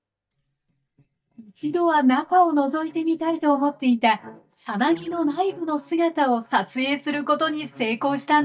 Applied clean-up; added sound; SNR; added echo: neural mask model DeepFilterNet 3.